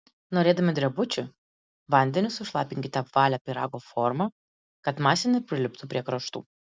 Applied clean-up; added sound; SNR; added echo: none; none; none; none.